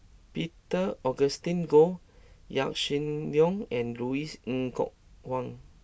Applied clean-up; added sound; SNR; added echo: none; none; none; none.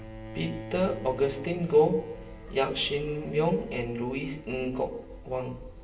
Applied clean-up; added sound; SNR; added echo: none; Bowed string instrument; 15 dB; reverberation time 0.8 s.